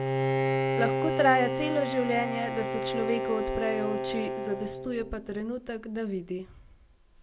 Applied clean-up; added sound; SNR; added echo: none; Bowed string instrument; 1 dB; none.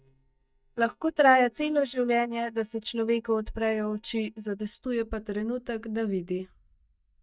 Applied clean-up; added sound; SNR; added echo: neural mask model DeepFilterNet 3.